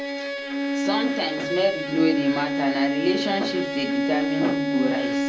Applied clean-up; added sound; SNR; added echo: none; Bowed string instrument; 0 dB; reverberation time 0.2 s.